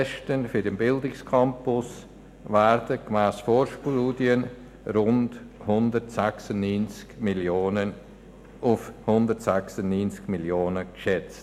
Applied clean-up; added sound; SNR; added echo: none; none; none; reverberation time 0.9 s.